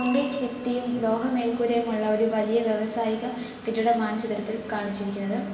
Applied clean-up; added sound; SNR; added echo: none; Bicycle bell; 12 dB; reverberation time 1.2 s.